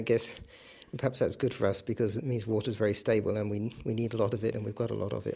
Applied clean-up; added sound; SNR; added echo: none; none; none; none.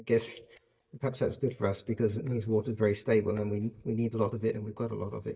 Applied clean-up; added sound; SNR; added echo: neural mask model DeepFilterNet 3.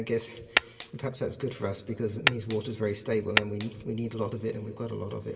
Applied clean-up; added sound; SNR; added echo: none; Glass; -1 dB; reverberation time 2.8 s.